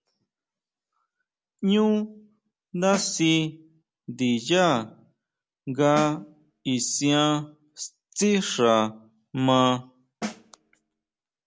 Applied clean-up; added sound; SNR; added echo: none; Snare drum; 13 dB; none.